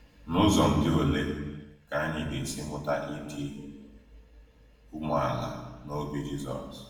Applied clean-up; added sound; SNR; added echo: none; none; none; reverberation time 1.0 s.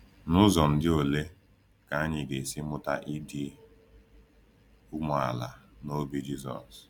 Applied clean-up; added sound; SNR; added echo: none; none; none; none.